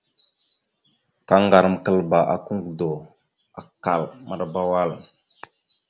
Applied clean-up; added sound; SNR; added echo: none; none; none; none.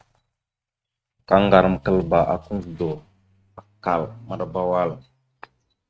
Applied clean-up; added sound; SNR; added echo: neural mask model RNNoise.